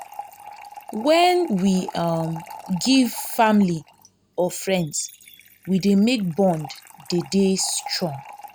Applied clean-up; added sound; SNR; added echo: none; Fill (with liquid) / Trickle, dribble; 18 dB; none.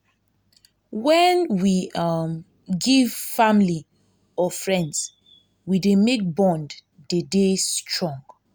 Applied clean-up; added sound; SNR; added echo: none; none; none; none.